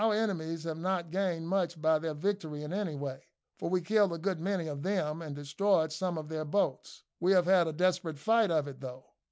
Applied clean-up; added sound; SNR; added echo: none; none; none; none.